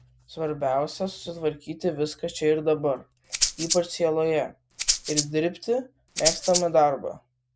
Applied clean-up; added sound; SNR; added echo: none; Rattle (instrument); 1 dB; none.